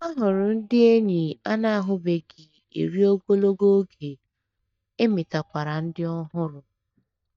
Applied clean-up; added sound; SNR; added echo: neural mask model DeepFilterNet 3.